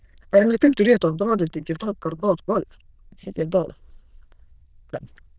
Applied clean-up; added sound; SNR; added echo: neural diffusion model UNIVERSE++.